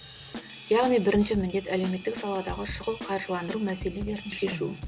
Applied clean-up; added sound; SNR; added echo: none; Drum / Drum kit; 11 dB; none.